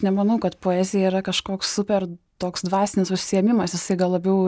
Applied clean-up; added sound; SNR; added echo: none; none; none; none.